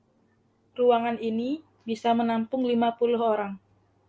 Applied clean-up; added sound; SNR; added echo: none; none; none; none.